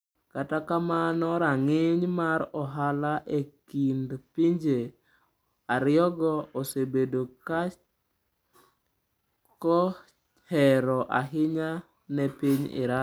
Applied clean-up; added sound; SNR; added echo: none; none; none; none.